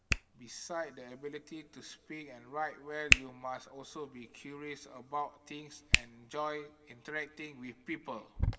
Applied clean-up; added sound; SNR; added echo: none; Hands; -5 dB; reverberation time 2.4 s.